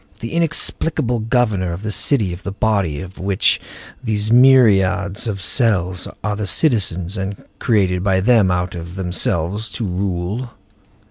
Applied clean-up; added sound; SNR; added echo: none; none; none; none.